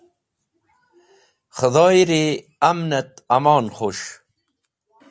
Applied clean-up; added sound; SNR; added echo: none; none; none; none.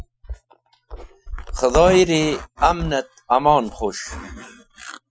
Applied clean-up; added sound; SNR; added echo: classical method Wiener filter.